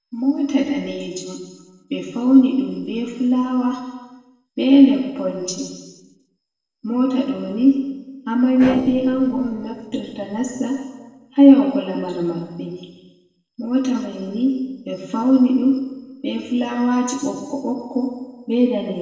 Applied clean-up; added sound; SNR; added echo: neural separator model SepFormer DNS4.